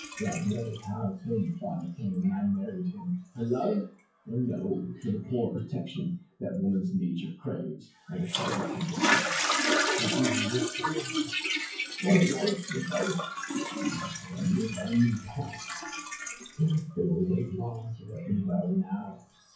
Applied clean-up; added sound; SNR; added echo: classical method WPE with log-MMSE.